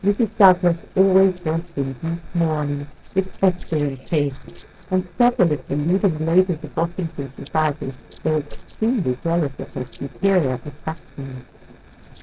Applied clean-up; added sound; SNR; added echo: neural separator model SepFormer DNS4.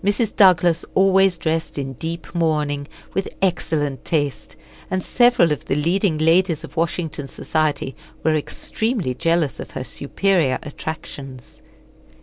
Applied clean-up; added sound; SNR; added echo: none; none; none; none.